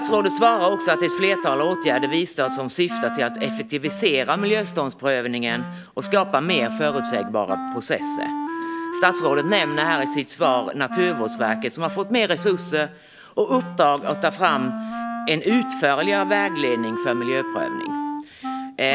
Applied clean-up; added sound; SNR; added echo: none; Wind instrument, woodwind instrument; 7 dB; none.